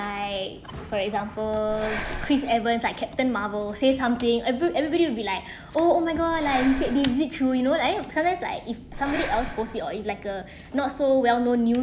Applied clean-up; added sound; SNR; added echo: none; Breathing; 11 dB; none.